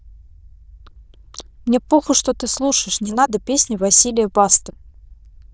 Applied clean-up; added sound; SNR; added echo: neural diffusion model UNIVERSE++.